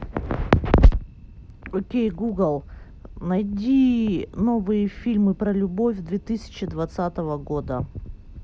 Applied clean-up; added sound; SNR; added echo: none; none; none; none.